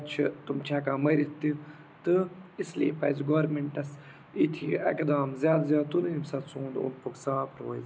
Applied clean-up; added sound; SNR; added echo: none; none; none; none.